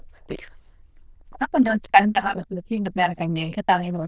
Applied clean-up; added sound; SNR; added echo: neural diffusion model UNIVERSE++.